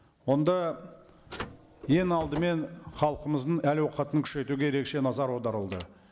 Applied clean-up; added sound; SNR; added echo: none; Mechanisms + Car; 16 dB; none.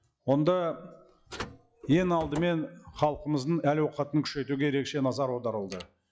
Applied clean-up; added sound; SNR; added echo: classical method log-MMSE.